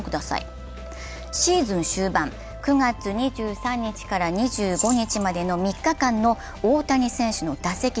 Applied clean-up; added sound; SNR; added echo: none; Rattle / Keys jangling; 12 dB; none.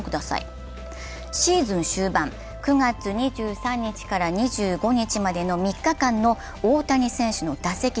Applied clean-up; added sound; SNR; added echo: none; none; none; none.